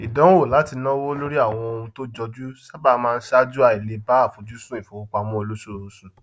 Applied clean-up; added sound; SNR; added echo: none; none; none; none.